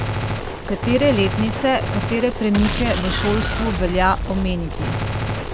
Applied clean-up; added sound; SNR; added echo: none; Gunshot, gunfire; 2 dB; none.